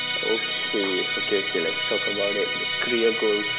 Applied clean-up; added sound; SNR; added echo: none; Musical instrument; 0 dB; none.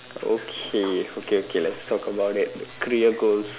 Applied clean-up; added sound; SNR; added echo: none; none; none; none.